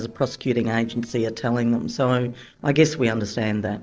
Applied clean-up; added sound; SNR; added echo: neural separator model SepFormer DNS4.